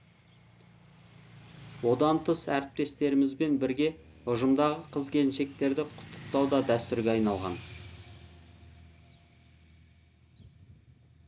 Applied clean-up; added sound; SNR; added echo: none; Motorcycle / Traffic noise, roadway noise; 19 dB; none.